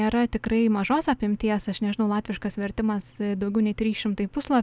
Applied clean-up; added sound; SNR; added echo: none; none; none; none.